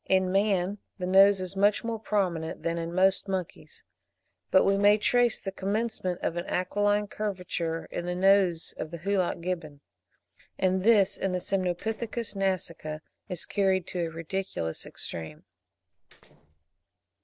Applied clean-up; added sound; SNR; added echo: neural separator model SepFormer DNS4.